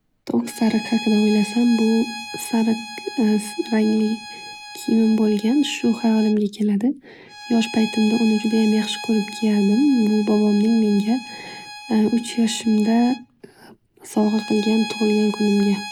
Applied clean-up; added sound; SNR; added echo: none; Bowed string instrument; 15 dB; none.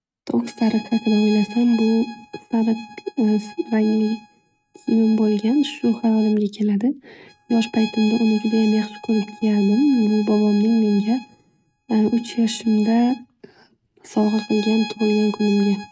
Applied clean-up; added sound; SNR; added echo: neural mask model RNNoise.